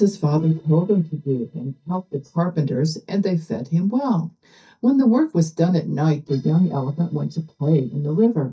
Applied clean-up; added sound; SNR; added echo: neural mask model DeepFilterNet 3.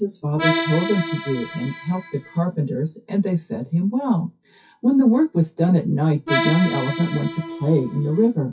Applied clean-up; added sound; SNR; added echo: classical method WPE with log-MMSE.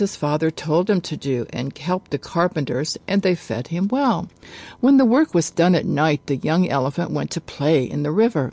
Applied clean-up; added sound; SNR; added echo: none; none; none; none.